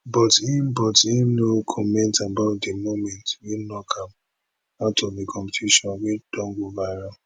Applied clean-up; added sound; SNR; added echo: none; none; none; none.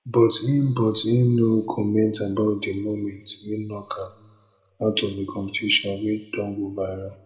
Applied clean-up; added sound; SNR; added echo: none; none; none; reverberation time 1.8 s.